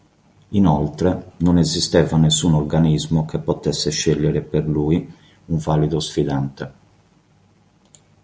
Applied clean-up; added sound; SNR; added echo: none; none; none; none.